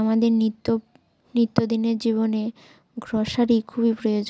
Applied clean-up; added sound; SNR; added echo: none; none; none; none.